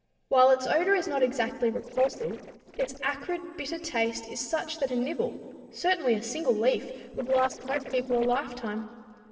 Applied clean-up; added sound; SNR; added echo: neural separator model SepFormer DNS4.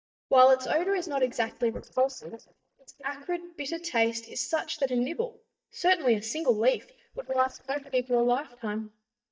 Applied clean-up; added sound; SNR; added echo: neural mask model DeepFilterNet 3.